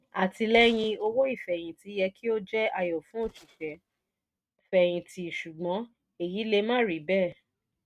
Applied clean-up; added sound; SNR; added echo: neural mask model RNNoise.